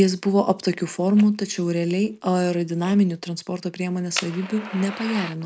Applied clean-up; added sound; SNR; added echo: none; Fire; 17 dB; none.